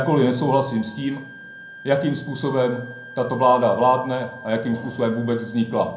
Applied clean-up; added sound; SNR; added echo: none; Wind instrument, woodwind instrument; 19 dB; reverberation time 0.6 s.